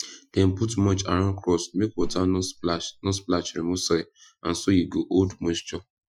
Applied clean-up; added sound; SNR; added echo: classical method Wiener filter.